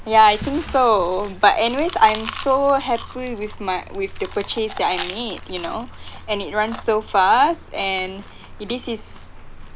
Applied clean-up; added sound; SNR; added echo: none; Chewing, mastication; 12 dB; none.